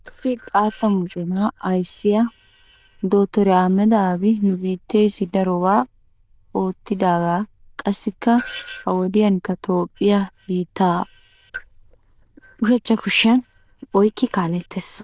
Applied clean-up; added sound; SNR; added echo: neural diffusion model UNIVERSE++.